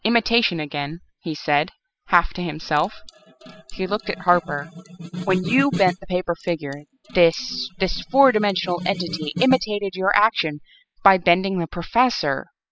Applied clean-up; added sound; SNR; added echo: classical method spectral subtraction.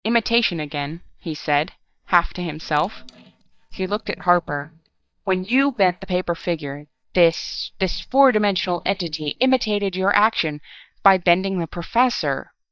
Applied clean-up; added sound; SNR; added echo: neural mask model DeepFilterNet 3.